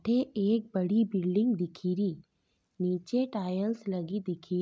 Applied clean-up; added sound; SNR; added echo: none; none; none; none.